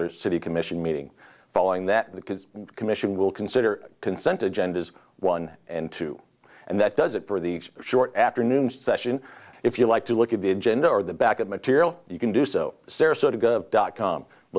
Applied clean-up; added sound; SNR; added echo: none; none; none; none.